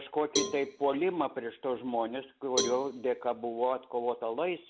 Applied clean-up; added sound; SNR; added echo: none; Cowbell; 7 dB; none.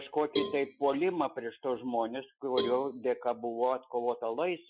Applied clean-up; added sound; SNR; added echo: classical method Wiener filter.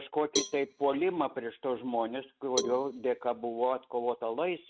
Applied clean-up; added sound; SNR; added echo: neural mask model RNNoise.